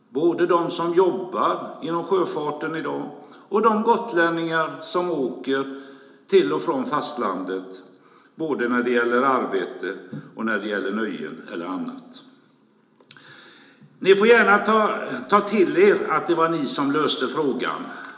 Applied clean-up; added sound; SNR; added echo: none; none; none; reverberation time 0.8 s.